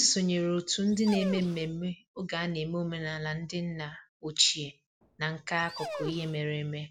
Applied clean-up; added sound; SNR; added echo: none; Dog; 11 dB; none.